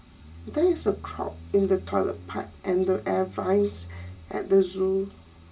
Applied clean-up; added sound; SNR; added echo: none; Motorcycle; 17 dB; reverberation time 0.2 s.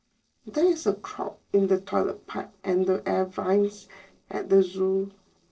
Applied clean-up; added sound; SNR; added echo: neural separator model SepFormer DNS4.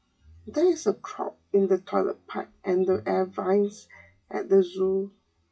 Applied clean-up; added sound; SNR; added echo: classical method WPE with log-MMSE.